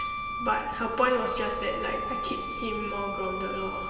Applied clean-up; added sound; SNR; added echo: none; Wind instrument, woodwind instrument; 4 dB; reverberation time 2.3 s.